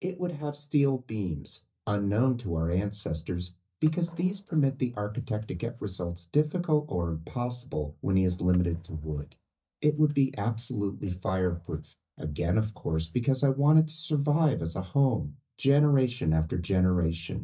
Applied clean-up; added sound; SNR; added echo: neural mask model DeepFilterNet 3.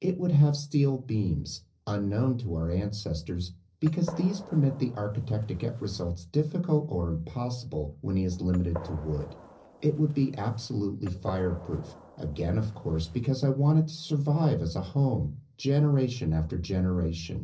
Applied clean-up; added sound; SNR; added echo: neural separator model SepFormer DNS4.